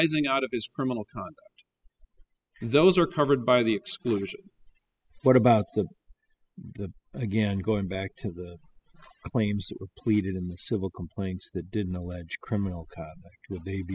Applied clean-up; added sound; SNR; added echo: classical method spectral subtraction.